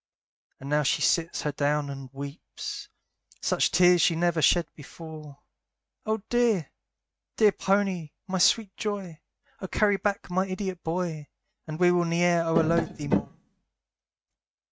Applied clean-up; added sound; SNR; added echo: neural mask model RNNoise.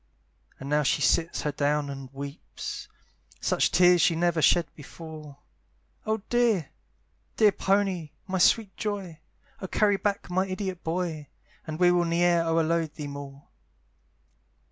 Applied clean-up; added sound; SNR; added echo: none; none; none; none.